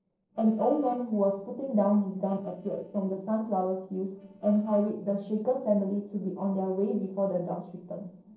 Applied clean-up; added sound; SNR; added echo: neural separator model SepFormer DNS4.